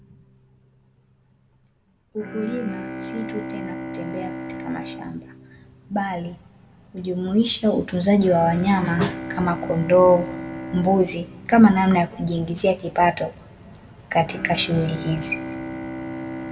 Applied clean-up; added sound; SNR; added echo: none; Bowed string instrument; 12 dB; reverberation time 1.6 s.